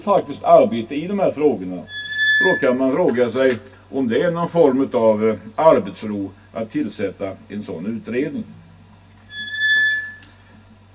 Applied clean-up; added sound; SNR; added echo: none; Squeak; 1 dB; reverberation time 0.2 s.